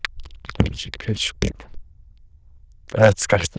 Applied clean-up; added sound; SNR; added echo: neural diffusion model UNIVERSE++.